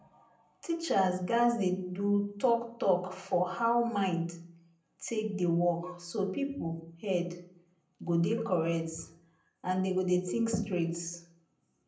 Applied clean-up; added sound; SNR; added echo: none; none; none; reverberation time 0.6 s.